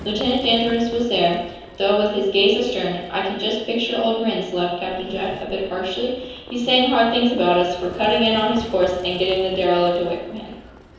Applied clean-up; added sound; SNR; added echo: none; Livestock, farm animals, working animals; 19 dB; reverberation time 0.9 s.